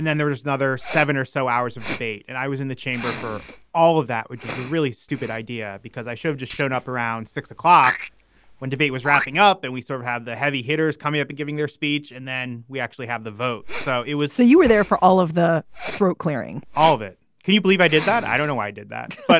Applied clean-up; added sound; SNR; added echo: none; Respiratory sounds; 12 dB; none.